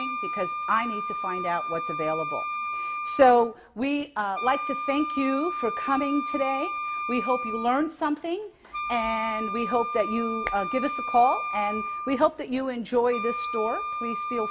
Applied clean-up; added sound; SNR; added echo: none; Wind instrument, woodwind instrument; 5 dB; none.